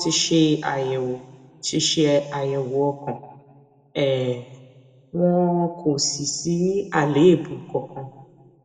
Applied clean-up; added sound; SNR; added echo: none; none; none; reverberation time 1.0 s.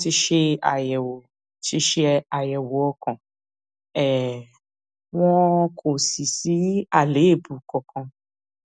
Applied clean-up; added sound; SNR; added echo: none; none; none; none.